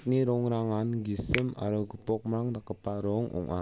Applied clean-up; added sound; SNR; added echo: none; Finger snapping; 14 dB; none.